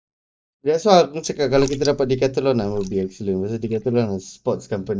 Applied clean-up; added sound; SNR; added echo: neural mask model DeepFilterNet 3.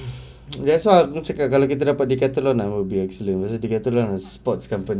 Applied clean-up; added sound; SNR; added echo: none; none; none; none.